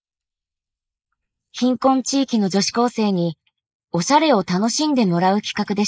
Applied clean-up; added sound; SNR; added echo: neural mask model Resemble Enhance denoiser.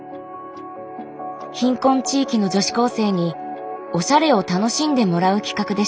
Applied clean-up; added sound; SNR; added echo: none; none; none; none.